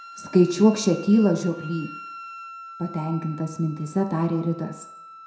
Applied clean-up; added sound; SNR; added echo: none; Wind instrument, woodwind instrument; 18 dB; reverberation time 0.6 s.